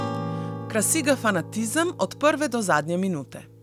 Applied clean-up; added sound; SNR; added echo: none; Acoustic guitar / Strum; 10 dB; none.